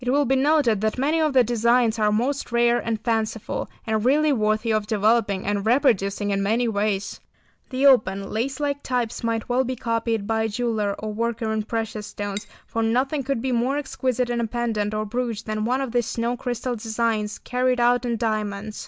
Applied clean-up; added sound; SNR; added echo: none; Cutlery, silverware / Dishes, pots, and pans; 19 dB; none.